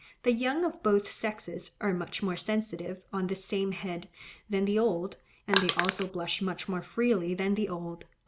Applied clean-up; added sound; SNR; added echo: none; Crushing; -1 dB; none.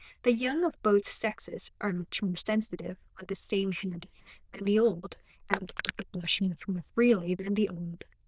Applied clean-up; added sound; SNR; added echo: neural diffusion model UNIVERSE++.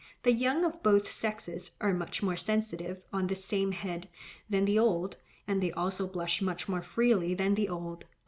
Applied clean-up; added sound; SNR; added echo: none; none; none; none.